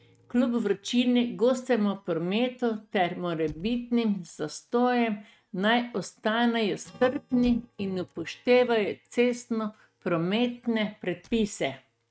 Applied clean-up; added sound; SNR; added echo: neural mask model RNNoise.